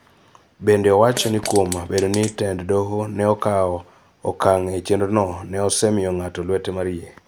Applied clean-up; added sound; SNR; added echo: none; Fart; 12 dB; none.